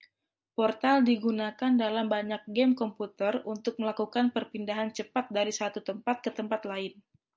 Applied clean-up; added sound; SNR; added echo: none; none; none; none.